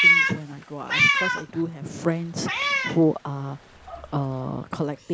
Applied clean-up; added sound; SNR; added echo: neural mask model Resemble Enhance denoiser.